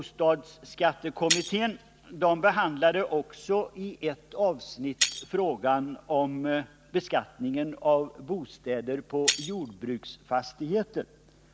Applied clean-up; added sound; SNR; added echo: none; Shatter; 7 dB; none.